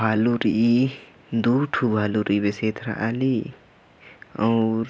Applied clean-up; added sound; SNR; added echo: none; none; none; none.